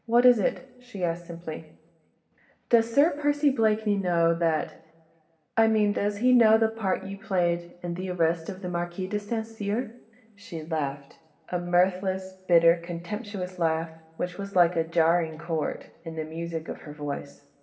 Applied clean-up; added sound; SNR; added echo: none; none; none; reverberation time 1.0 s.